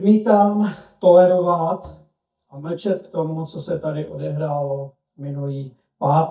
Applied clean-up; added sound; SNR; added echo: neural mask model DeepFilterNet 3.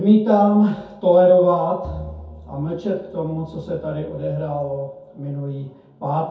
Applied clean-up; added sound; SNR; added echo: none; Bowed string instrument; 18 dB; reverberation time 0.6 s.